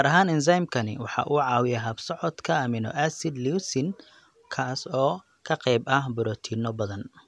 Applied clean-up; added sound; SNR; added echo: none; none; none; none.